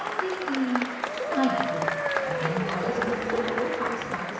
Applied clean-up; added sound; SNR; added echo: none; Applause / Crowd / Cheering; -2 dB; reverberation time 1.1 s.